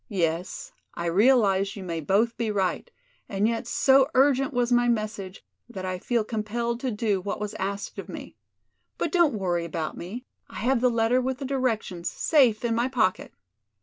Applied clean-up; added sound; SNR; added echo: none; none; none; none.